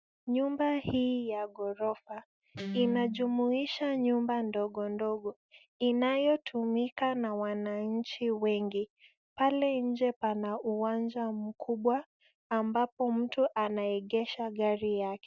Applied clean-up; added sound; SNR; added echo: none; Guitar; 8 dB; none.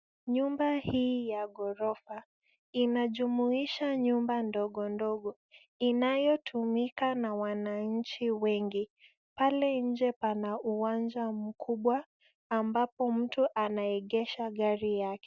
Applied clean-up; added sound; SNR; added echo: none; none; none; none.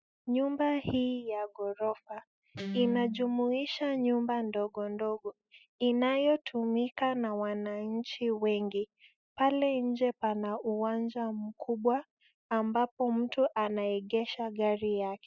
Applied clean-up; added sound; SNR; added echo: classical method spectral subtraction.